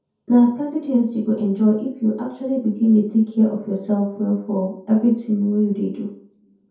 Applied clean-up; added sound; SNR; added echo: none; none; none; reverberation time 0.6 s.